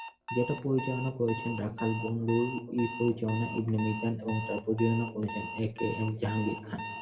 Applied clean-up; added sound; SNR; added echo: none; Alarm; 10 dB; reverberation time 1.4 s.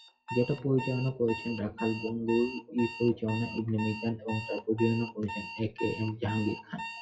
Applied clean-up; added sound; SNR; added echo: classical method WPE with log-MMSE.